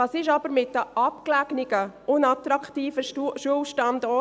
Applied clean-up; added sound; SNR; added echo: none; none; none; none.